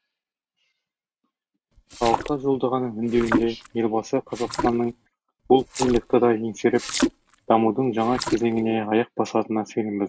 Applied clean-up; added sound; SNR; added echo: neural mask model RNNoise.